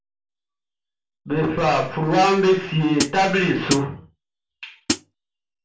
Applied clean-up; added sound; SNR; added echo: none; Hi-hat; 3 dB; reverberation time 0.4 s.